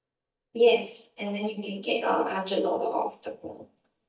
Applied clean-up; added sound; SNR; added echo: neural mask model DeepFilterNet 3.